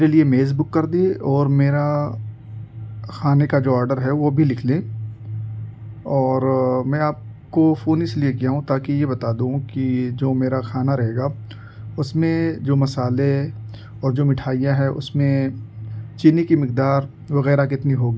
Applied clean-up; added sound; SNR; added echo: none; none; none; none.